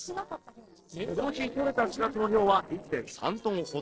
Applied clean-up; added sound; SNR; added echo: neural separator model SepFormer DNS4.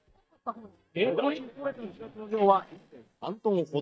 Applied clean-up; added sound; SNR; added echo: neural mask model DeepFilterNet 3.